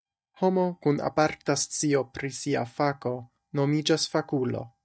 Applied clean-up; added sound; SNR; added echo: neural mask model DeepFilterNet 3.